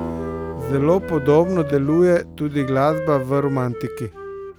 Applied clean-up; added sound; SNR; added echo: none; Wind instrument, woodwind instrument + Acoustic guitar; 10 dB; none.